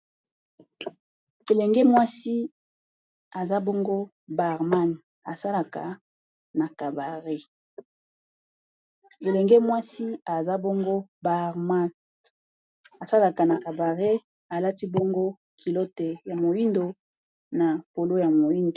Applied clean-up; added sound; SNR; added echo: none; none; none; none.